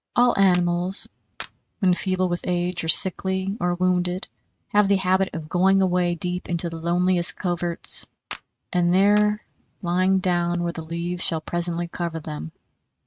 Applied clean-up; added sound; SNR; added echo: neural mask model RNNoise.